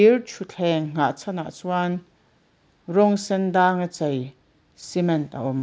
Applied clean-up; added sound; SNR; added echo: none; none; none; none.